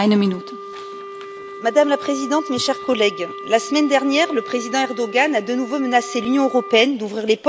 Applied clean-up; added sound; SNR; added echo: none; Wind instrument, woodwind instrument; 13 dB; none.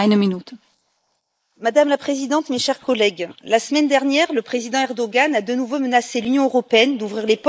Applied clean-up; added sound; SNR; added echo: neural mask model Resemble Enhance denoiser.